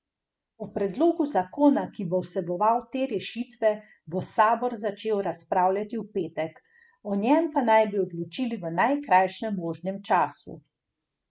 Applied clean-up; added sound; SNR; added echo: none; none; none; none.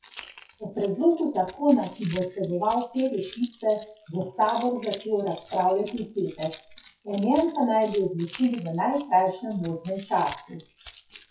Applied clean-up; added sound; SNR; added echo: classical method WPE with log-MMSE.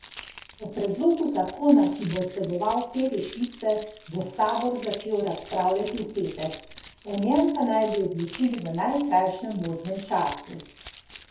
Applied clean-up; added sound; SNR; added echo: none; Keys jangling; 20 dB; reverberation time 0.5 s.